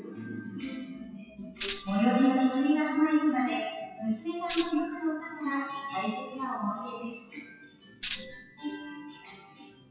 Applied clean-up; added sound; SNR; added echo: classical method WPE with log-MMSE.